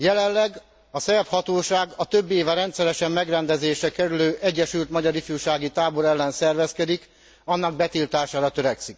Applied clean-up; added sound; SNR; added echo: none; none; none; none.